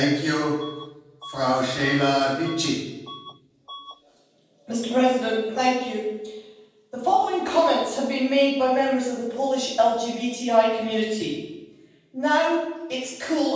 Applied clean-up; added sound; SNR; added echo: none; Bus / Alarm; 19 dB; reverberation time 1.2 s.